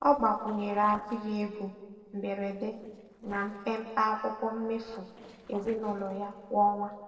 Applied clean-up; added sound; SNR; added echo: neural separator model SepFormer DNS4.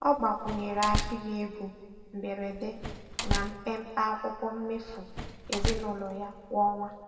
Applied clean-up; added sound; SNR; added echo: none; Slam; 4 dB; reverberation time 1.7 s.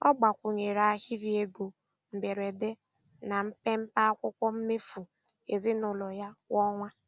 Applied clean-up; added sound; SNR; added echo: none; none; none; none.